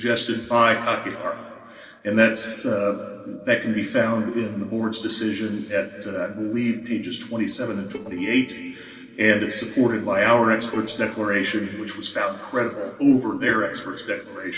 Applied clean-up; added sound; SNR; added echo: neural separator model SepFormer DNS4.